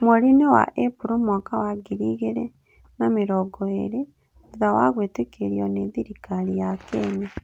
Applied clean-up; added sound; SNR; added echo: none; none; none; none.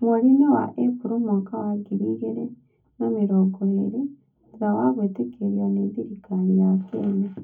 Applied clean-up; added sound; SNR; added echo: none; none; none; reverberation time 0.3 s.